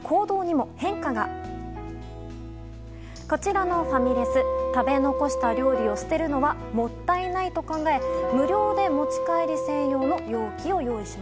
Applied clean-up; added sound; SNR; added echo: none; Wind instrument, woodwind instrument; 3 dB; none.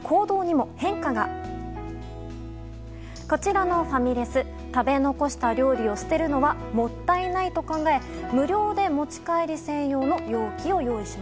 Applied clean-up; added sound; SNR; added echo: none; none; none; none.